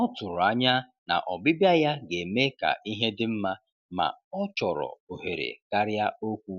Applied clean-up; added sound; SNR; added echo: none; none; none; none.